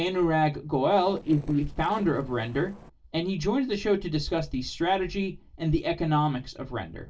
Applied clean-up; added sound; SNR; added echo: neural separator model SepFormer DNS4.